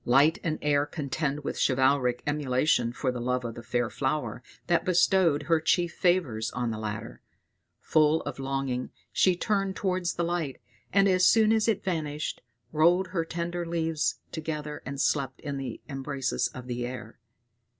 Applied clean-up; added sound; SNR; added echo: none; none; none; none.